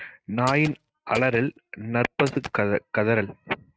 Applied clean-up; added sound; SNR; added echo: neural mask model RNNoise.